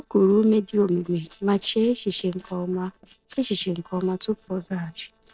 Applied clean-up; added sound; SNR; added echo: neural separator model SepFormer DNS4.